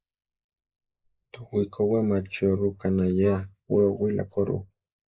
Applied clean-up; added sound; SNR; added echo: neural mask model Resemble Enhance denoiser.